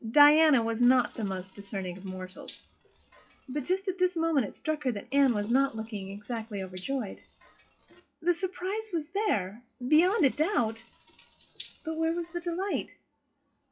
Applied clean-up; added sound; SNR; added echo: classical method WPE with log-MMSE.